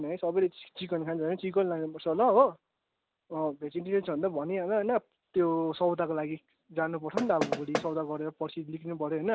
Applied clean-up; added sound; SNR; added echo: none; Knock; 4 dB; none.